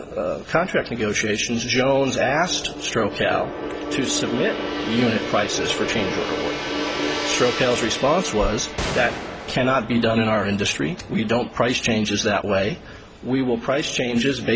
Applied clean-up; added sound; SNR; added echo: none; Gong + Gunshot, gunfire; 8 dB; none.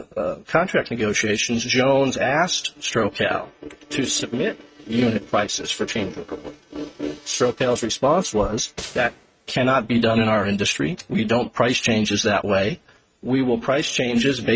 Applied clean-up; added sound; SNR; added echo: neural mask model RNNoise.